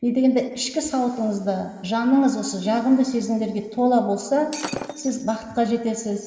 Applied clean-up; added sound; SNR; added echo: none; Shatter; 14 dB; reverberation time 2.9 s.